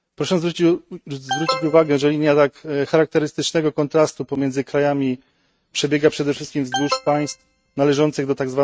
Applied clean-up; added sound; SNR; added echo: neural mask model RNNoise.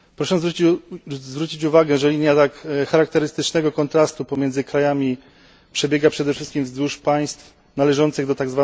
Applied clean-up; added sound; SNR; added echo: none; none; none; none.